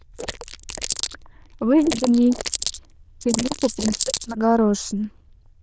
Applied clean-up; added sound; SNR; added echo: neural diffusion model UNIVERSE++.